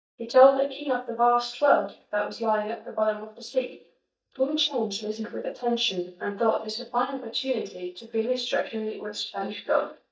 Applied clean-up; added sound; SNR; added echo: neural mask model DeepFilterNet 3.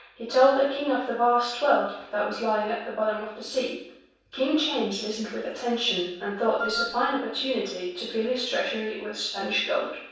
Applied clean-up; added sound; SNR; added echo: none; Wind instrument, woodwind instrument; 6 dB; reverberation time 0.7 s.